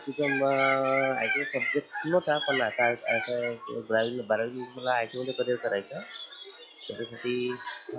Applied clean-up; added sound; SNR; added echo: classical method log-MMSE.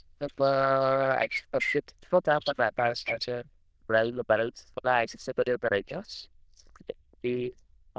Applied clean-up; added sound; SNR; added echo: neural diffusion model UNIVERSE++.